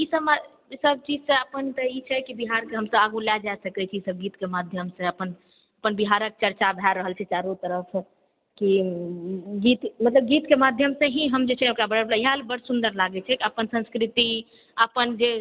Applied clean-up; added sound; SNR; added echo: none; none; none; none.